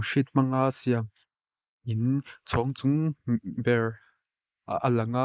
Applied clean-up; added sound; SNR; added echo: neural mask model Resemble Enhance denoiser.